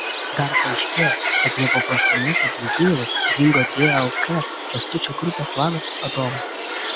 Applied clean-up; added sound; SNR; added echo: none; Bird; -1 dB; none.